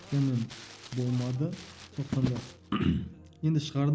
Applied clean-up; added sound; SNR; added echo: none; Crumpling, crinkling; 13 dB; none.